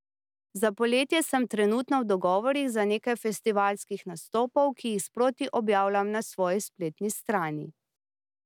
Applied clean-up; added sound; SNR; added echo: none; none; none; none.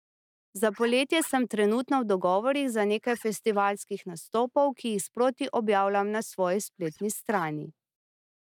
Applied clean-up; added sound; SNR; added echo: neural mask model DeepFilterNet 3.